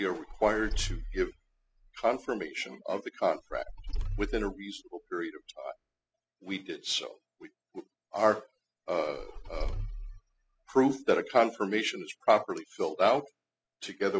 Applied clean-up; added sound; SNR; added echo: classical method spectral subtraction.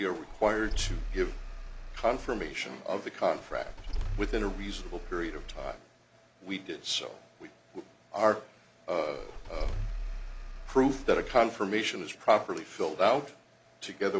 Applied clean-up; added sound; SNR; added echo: none; Engine starting / Car; 5 dB; none.